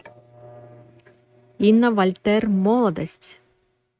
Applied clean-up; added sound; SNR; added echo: neural mask model RNNoise.